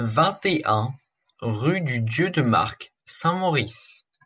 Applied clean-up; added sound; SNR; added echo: none; none; none; none.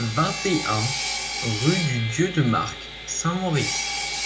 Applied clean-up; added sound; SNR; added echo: none; Sawing; 5 dB; reverberation time 0.3 s.